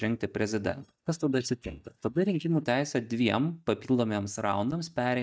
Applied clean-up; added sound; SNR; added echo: neural mask model DeepFilterNet 3.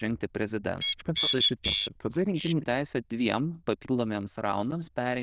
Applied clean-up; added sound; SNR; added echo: neural diffusion model UNIVERSE++.